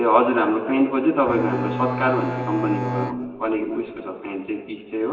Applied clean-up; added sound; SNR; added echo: none; Bowed string instrument; 6 dB; reverberation time 2.3 s.